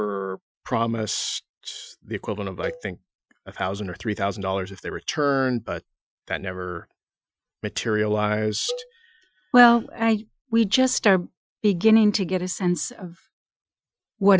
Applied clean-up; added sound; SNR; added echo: classical method Wiener filter.